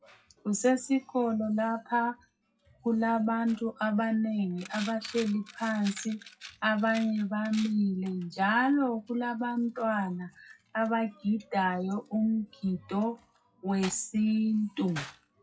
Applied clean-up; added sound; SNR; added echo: classical method WPE with log-MMSE.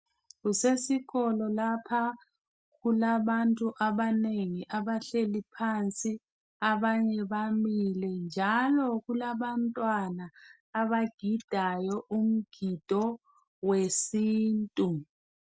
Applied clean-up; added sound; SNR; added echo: none; none; none; none.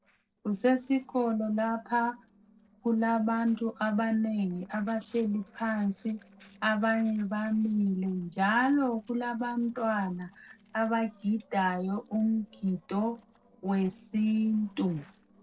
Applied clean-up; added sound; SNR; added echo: neural separator model SepFormer DNS4.